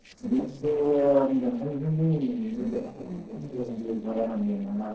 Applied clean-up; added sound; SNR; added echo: neural separator model SepFormer DNS4.